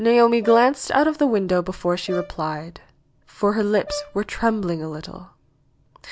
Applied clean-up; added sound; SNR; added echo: none; Brass instrument; 16 dB; none.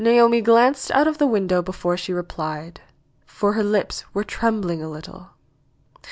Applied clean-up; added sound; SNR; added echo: none; none; none; none.